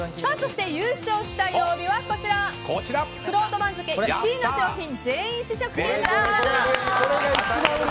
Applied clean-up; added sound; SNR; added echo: none; none; none; none.